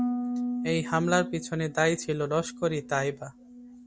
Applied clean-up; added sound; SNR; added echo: none; Harp; 6 dB; none.